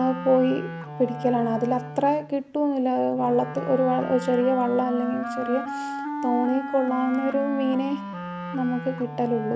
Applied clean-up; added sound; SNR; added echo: none; Wind instrument, woodwind instrument; 9 dB; none.